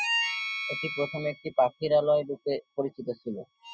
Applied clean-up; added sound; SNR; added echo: classical method spectral subtraction.